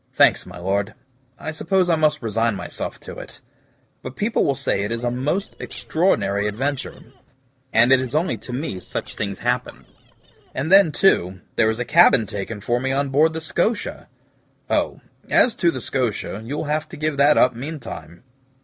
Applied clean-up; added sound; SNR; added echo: neural separator model SepFormer DNS4.